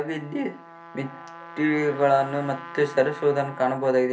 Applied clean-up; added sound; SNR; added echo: none; Trumpet; 16 dB; reverberation time 0.3 s.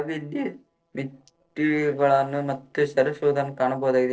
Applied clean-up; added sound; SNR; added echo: neural separator model SepFormer DNS4.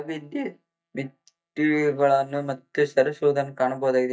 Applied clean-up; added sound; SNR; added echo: neural mask model DeepFilterNet 3.